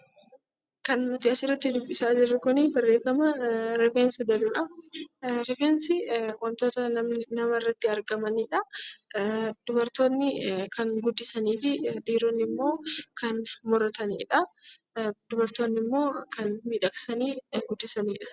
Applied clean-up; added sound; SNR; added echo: none; none; none; none.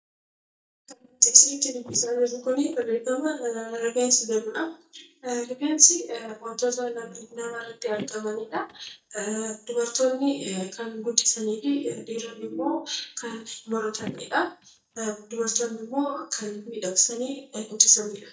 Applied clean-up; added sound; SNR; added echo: neural mask model DeepFilterNet 3.